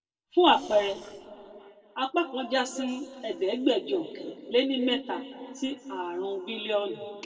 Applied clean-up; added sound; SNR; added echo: neural separator model SepFormer DNS4.